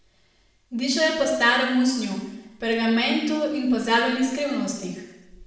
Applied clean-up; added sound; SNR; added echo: none; none; none; reverberation time 0.9 s.